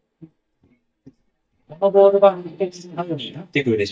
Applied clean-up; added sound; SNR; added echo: neural mask model DeepFilterNet 3.